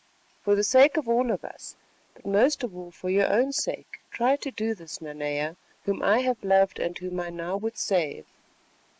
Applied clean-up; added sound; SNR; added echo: neural mask model Resemble Enhance denoiser.